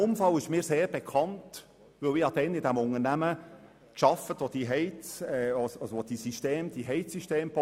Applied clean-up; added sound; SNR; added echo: none; none; none; none.